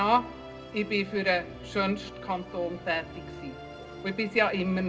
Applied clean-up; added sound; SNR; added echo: none; Musical instrument; 13 dB; reverberation time 0.2 s.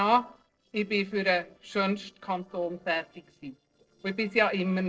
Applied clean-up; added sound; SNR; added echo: neural separator model SepFormer DNS4.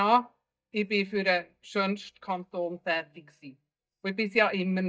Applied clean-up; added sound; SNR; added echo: neural mask model DeepFilterNet 3.